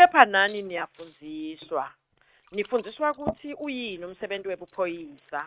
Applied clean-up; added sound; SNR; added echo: neural mask model RNNoise.